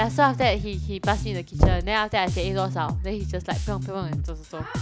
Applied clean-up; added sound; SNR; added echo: none; Knock / Wood + Bass guitar; 0 dB; none.